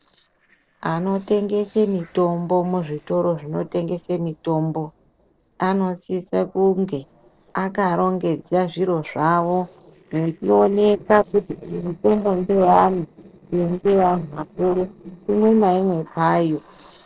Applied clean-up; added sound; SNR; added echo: neural separator model SepFormer DNS4.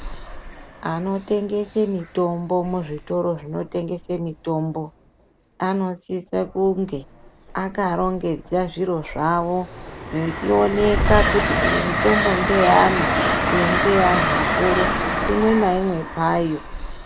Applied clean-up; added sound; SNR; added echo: none; Train; 3 dB; none.